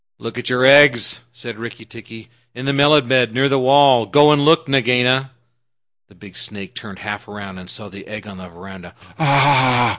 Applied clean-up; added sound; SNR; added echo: none; none; none; none.